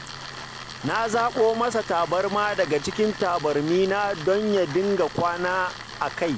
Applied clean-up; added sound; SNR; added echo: none; Tools; 13 dB; none.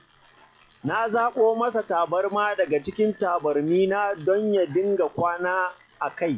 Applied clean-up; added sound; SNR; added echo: classical method log-MMSE.